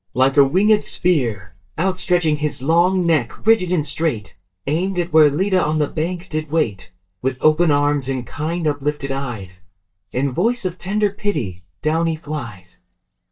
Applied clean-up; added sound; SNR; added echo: neural mask model DeepFilterNet 3.